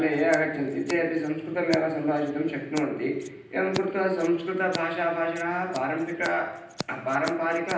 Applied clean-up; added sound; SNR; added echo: none; Scissors; 15 dB; reverberation time 0.9 s.